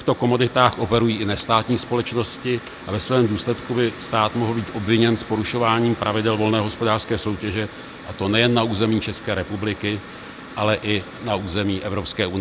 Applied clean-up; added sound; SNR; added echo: none; Mechanical fan; 16 dB; none.